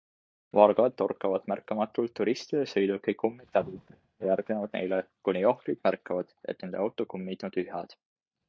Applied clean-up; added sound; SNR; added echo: neural mask model DeepFilterNet 3.